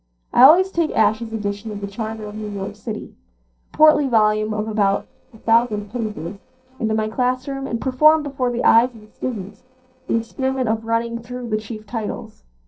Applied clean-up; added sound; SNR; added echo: neural separator model SepFormer DNS4.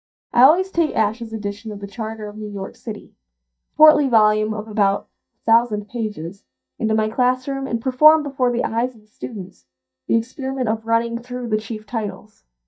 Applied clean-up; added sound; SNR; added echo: neural mask model DeepFilterNet 3.